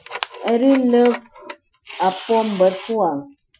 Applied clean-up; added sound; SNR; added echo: classical method Wiener filter.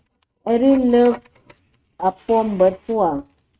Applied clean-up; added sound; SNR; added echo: neural mask model RNNoise.